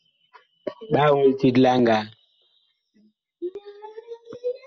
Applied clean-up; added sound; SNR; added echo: none; none; none; none.